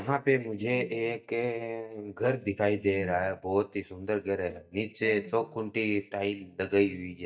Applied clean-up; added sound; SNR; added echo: neural mask model DeepFilterNet 3.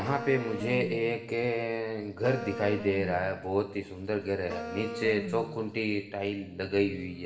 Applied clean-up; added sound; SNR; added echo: none; Wind instrument, woodwind instrument; 10 dB; reverberation time 0.8 s.